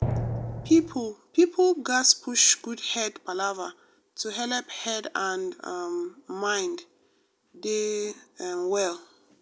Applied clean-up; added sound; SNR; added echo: none; Drum; 3 dB; none.